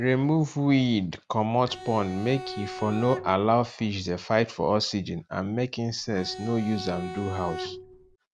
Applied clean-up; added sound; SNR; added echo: none; Bowed string instrument; 12 dB; none.